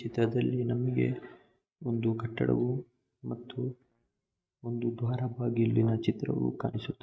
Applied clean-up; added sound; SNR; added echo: neural mask model RNNoise.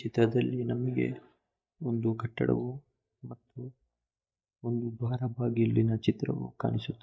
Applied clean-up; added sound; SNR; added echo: neural mask model DeepFilterNet 3.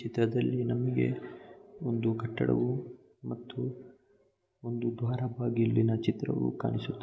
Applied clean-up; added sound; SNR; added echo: none; none; none; none.